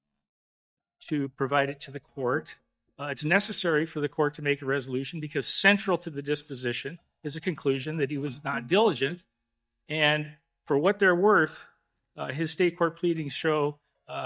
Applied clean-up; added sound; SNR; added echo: neural mask model DeepFilterNet 3.